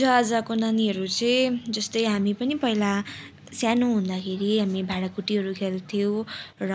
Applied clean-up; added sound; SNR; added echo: none; none; none; none.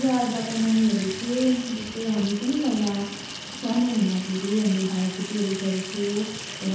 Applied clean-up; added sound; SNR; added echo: none; Sink (filling or washing) / Water tap, faucet; 11 dB; reverberation time 0.8 s.